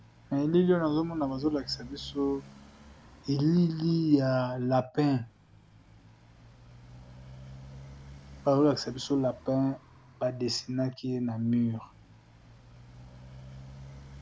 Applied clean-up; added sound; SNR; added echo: none; Motorcycle; 20 dB; none.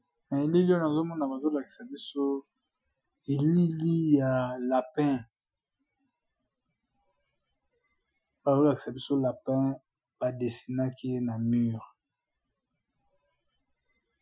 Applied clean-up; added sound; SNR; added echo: classical method Wiener filter.